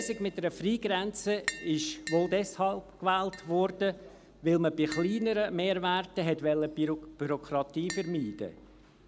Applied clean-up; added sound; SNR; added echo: none; Tap; 17 dB; none.